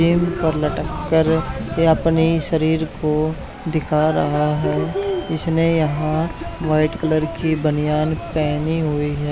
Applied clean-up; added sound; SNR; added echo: none; Cheering; 10 dB; none.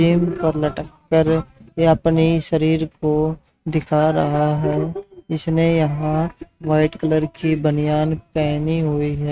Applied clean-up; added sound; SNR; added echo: neural mask model RNNoise.